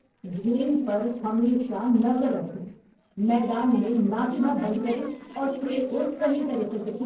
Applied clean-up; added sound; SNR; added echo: neural separator model SepFormer DNS4.